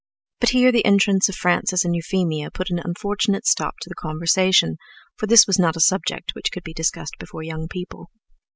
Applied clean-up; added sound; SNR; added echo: none; none; none; none.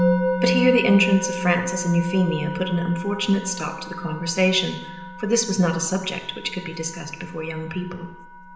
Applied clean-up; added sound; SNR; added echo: none; Musical instrument; 4 dB; reverberation time 0.9 s.